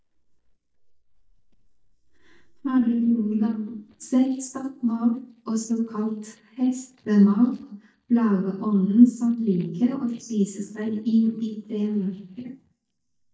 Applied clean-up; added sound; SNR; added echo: neural mask model DeepFilterNet 3.